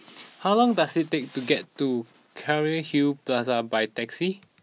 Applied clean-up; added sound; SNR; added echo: none; none; none; none.